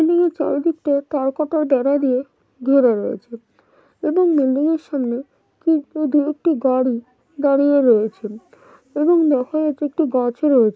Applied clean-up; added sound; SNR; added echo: none; none; none; none.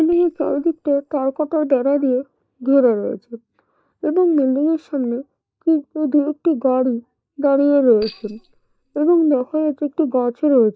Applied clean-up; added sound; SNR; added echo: neural mask model DeepFilterNet 3.